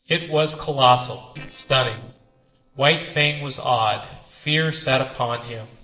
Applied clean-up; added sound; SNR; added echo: neural separator model SepFormer DNS4.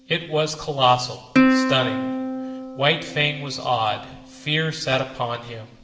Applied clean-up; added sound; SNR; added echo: none; Plucked string instrument; 2 dB; reverberation time 1.0 s.